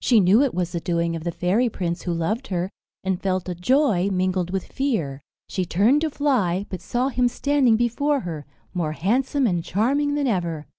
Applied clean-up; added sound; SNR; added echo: none; none; none; none.